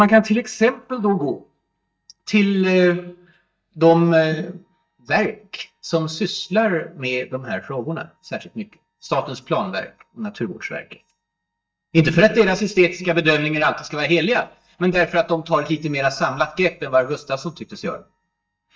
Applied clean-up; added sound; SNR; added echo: neural mask model DeepFilterNet 3.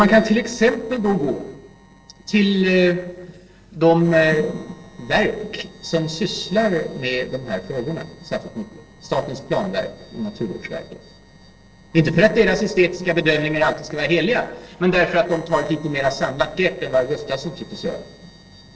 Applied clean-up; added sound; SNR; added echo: neural separator model SepFormer DNS4.